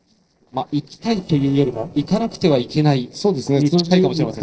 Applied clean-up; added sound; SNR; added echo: neural separator model SepFormer DNS4.